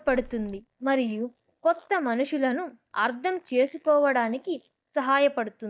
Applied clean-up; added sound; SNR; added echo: neural mask model DeepFilterNet 3.